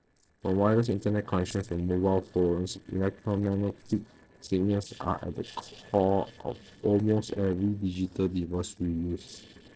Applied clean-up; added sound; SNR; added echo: neural separator model SepFormer DNS4.